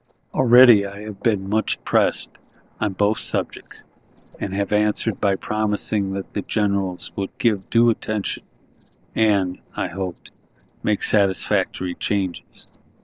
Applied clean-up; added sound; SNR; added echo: neural separator model SepFormer DNS4.